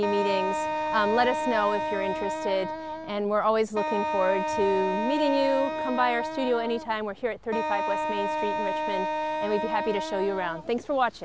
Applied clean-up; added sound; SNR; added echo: none; Wind instrument, woodwind instrument; 2 dB; none.